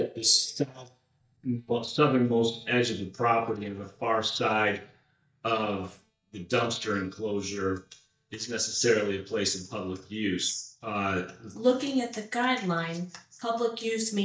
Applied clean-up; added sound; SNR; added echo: neural mask model DeepFilterNet 3.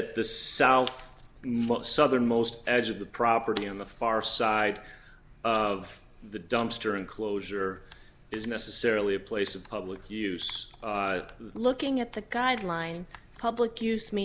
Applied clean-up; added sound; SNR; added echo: none; none; none; none.